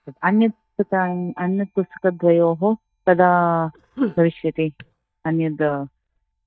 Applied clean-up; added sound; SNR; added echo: neural mask model DeepFilterNet 3.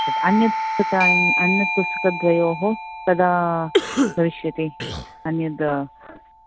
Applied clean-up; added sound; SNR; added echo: none; Cough + Doorbell; 2 dB; none.